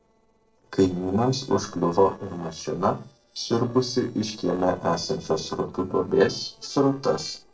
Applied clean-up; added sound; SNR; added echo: neural separator model SepFormer DNS4.